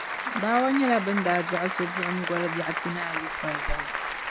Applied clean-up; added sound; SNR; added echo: none; Applause; 3 dB; none.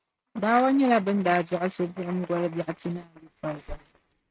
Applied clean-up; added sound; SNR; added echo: neural mask model RNNoise.